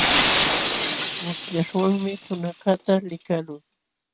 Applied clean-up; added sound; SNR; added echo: none; Shatter; 0 dB; none.